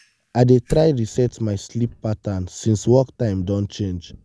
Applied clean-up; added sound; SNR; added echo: none; Fire; 19 dB; none.